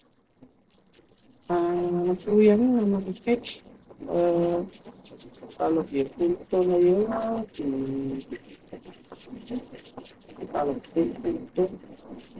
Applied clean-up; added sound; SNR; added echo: neural separator model SepFormer DNS4.